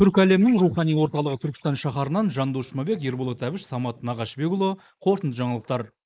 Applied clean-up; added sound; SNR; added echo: neural mask model Resemble Enhance denoiser.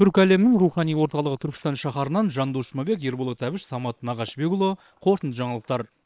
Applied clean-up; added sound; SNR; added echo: neural separator model SepFormer WHAM!.